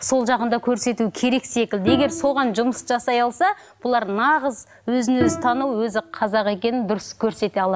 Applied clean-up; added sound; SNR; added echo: none; Bowed string instrument; 9 dB; none.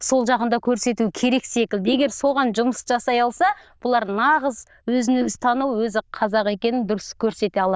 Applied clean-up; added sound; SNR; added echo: neural diffusion model UNIVERSE++.